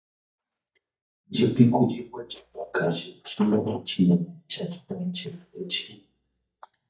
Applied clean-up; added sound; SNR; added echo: neural mask model DeepFilterNet 3.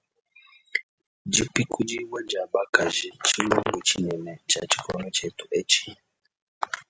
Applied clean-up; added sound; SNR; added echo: none; none; none; none.